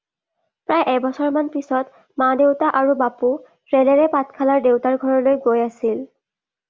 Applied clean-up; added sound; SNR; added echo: none; none; none; none.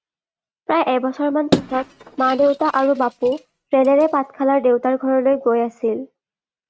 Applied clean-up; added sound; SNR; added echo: neural mask model RNNoise.